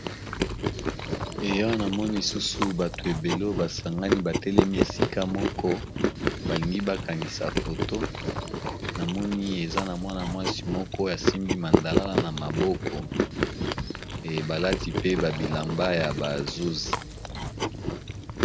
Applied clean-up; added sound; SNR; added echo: none; Chewing, mastication; -1 dB; none.